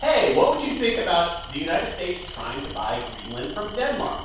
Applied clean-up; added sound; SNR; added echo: none; Tools; 14 dB; reverberation time 0.7 s.